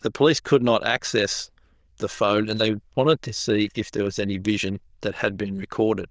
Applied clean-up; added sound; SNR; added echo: neural diffusion model UNIVERSE++.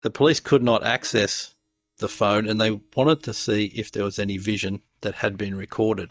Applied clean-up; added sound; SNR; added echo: neural mask model DeepFilterNet 3.